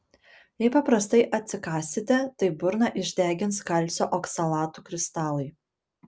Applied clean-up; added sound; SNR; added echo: none; none; none; none.